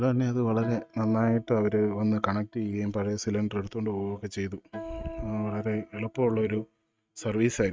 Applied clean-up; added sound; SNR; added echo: neural mask model RNNoise.